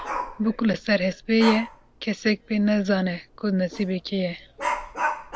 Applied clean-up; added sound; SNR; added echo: none; Dog; 9 dB; none.